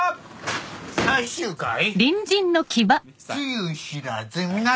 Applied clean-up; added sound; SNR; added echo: none; none; none; none.